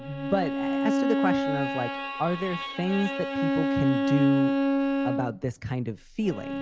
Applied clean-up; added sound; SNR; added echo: none; Bowed string instrument; -2 dB; none.